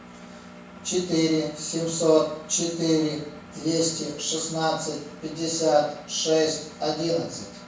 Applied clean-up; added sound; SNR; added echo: none; Engine; 18 dB; reverberation time 0.6 s.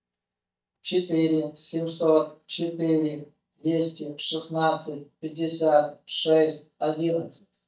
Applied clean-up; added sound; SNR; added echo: neural mask model DeepFilterNet 3.